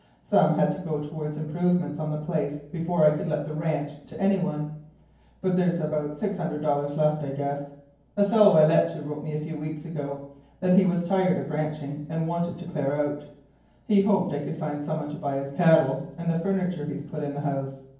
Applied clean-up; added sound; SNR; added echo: none; none; none; reverberation time 0.9 s.